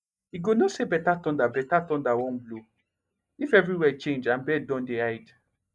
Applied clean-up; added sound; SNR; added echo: neural mask model DeepFilterNet 3.